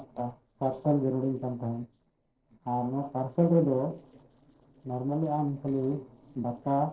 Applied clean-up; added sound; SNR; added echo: neural separator model SepFormer DNS4.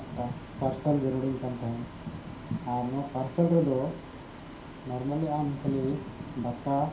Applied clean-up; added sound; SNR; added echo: none; Bus; 13 dB; reverberation time 0.5 s.